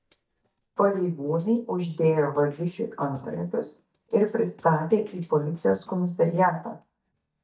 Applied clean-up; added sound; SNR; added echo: neural mask model DeepFilterNet 3.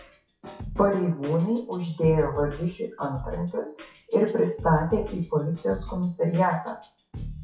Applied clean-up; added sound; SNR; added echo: classical method WPE with log-MMSE.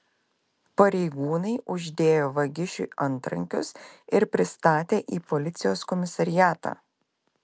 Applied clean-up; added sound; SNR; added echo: none; none; none; none.